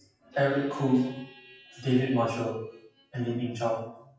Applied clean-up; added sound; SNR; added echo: classical method WPE with log-MMSE.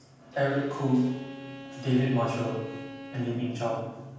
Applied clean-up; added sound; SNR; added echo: none; Bowed string instrument; 14 dB; reverberation time 1.2 s.